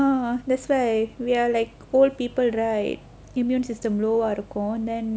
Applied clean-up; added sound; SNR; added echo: none; none; none; none.